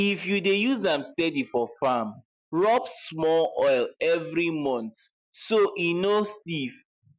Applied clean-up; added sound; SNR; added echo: none; none; none; none.